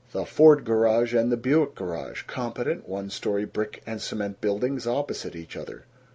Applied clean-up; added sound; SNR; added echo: none; none; none; none.